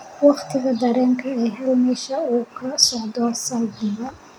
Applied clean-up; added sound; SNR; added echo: none; none; none; none.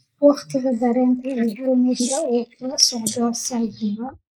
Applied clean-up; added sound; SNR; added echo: neural mask model Resemble Enhance denoiser.